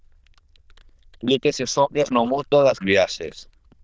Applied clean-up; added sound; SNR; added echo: neural diffusion model UNIVERSE++.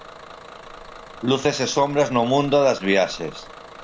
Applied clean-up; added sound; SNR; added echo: none; Bus / Engine; 18 dB; none.